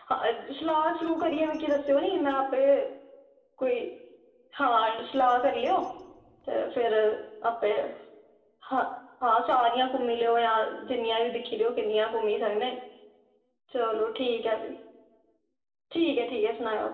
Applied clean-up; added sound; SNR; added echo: neural separator model SepFormer DNS4.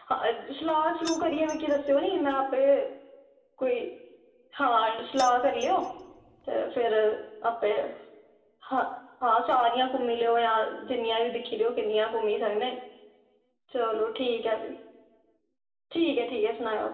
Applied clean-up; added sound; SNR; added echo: none; Keys jangling; 17 dB; reverberation time 1.1 s.